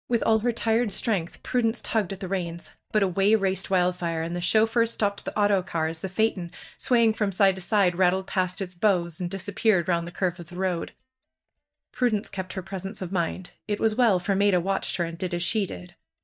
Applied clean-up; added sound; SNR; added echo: neural mask model DeepFilterNet 3.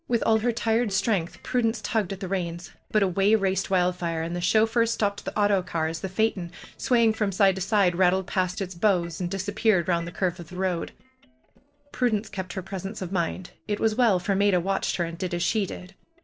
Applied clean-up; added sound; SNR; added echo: neural separator model SepFormer DNS4.